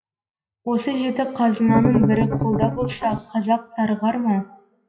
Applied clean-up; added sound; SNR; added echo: classical method WPE with log-MMSE.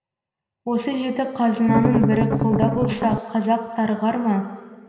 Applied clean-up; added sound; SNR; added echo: none; Strum; -1 dB; reverberation time 2.4 s.